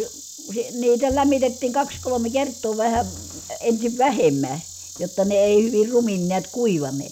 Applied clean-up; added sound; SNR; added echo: none; Insect; 17 dB; none.